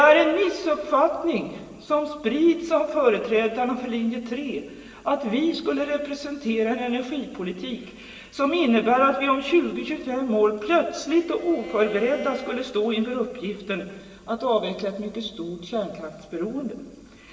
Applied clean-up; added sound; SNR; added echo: none; Bowed string instrument; 16 dB; reverberation time 2.3 s.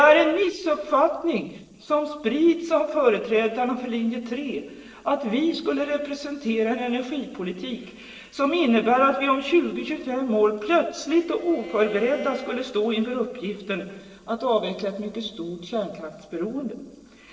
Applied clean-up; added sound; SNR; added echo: neural separator model SepFormer DNS4.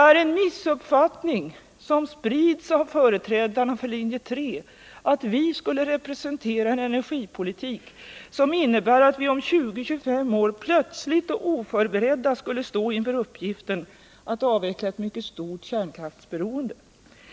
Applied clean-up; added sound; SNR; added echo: none; none; none; none.